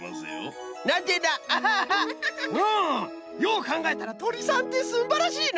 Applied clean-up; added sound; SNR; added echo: none; none; none; none.